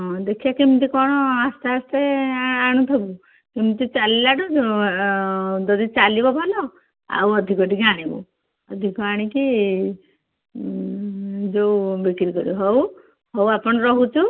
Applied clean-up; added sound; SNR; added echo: none; none; none; none.